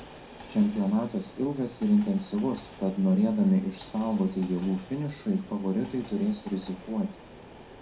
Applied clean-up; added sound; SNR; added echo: none; Train; 18 dB; reverberation time 0.2 s.